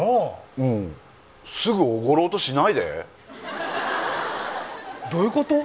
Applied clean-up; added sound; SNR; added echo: none; none; none; none.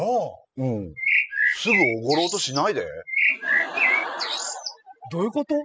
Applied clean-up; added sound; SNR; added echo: classical method spectral subtraction.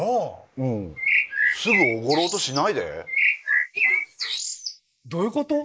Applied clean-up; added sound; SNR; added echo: neural mask model Resemble Enhance denoiser.